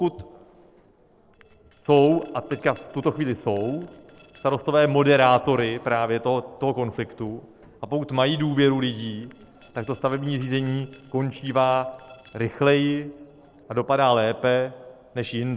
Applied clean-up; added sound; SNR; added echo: neural separator model SepFormer DNS4.